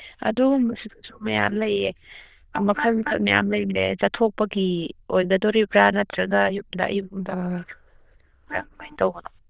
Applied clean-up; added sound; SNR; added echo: neural diffusion model UNIVERSE++.